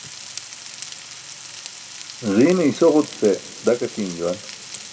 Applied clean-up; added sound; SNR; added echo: none; Frying (food); 14 dB; reverberation time 1.7 s.